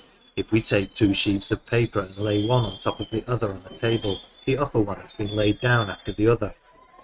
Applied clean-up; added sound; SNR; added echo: neural mask model RNNoise.